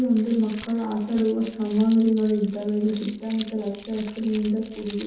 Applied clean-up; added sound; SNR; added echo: none; Keys jangling; 15 dB; reverberation time 0.8 s.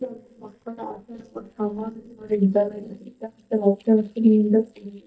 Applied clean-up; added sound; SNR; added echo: neural mask model DeepFilterNet 3.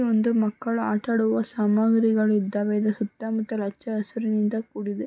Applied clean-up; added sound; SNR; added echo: none; none; none; none.